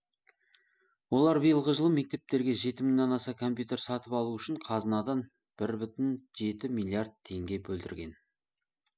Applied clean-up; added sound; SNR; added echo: none; none; none; none.